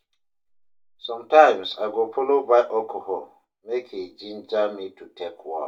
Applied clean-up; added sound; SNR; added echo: none; none; none; reverberation time 0.2 s.